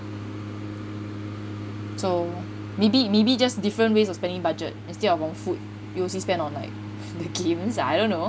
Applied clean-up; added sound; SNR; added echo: none; none; none; none.